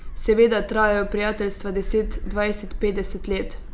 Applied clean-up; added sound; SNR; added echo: none; Gull, seagull; 7 dB; none.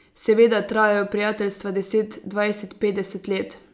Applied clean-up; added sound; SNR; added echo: none; none; none; none.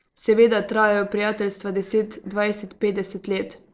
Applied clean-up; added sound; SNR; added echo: neural separator model SepFormer DNS4.